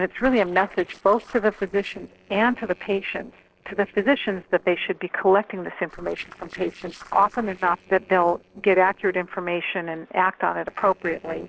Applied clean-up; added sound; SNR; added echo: neural separator model SepFormer DNS4.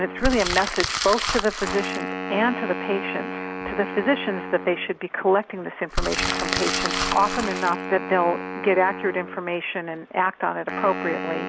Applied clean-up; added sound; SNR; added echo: none; Crumpling, crinkling + Wind instrument, woodwind instrument; 4 dB; none.